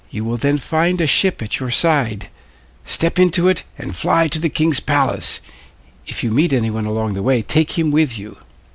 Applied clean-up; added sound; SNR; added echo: none; none; none; none.